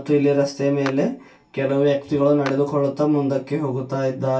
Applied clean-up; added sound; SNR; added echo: none; Clapping; 20 dB; reverberation time 0.1 s.